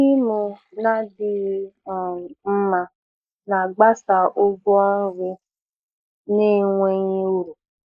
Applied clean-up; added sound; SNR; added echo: neural mask model Resemble Enhance denoiser.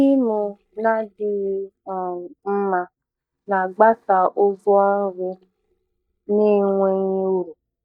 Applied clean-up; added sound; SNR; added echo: neural mask model DeepFilterNet 3.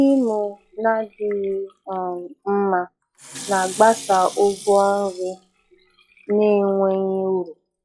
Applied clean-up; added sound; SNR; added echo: classical method log-MMSE.